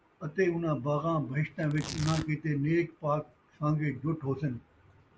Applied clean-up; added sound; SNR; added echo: none; Tearing; 12 dB; none.